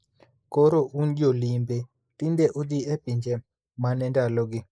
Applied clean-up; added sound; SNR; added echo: neural mask model Resemble Enhance denoiser.